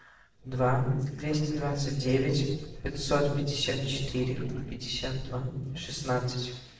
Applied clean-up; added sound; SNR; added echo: neural separator model SepFormer DNS4.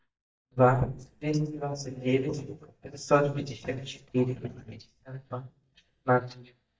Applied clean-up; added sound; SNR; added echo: neural mask model DeepFilterNet 3.